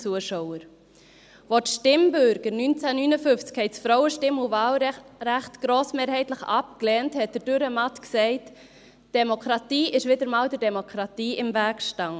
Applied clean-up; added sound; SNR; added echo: none; none; none; none.